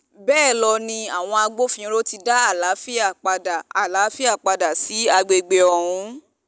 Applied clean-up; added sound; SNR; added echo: none; none; none; none.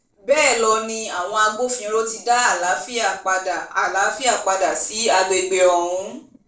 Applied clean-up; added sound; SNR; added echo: neural separator model SepFormer DNS4.